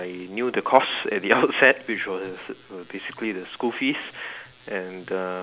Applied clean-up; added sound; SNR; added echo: none; none; none; none.